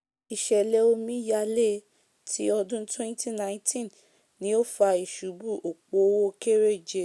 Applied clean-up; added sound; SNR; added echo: none; none; none; none.